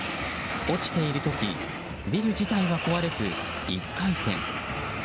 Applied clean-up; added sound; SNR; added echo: none; none; none; none.